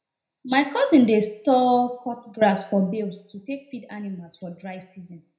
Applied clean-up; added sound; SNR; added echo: none; none; none; reverberation time 0.5 s.